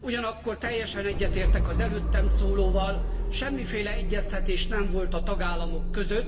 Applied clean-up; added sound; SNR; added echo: none; Idling / Engine starting / Motor vehicle (road); -5 dB; reverberation time 2.1 s.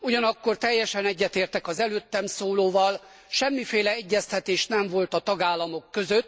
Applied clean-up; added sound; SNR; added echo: none; none; none; none.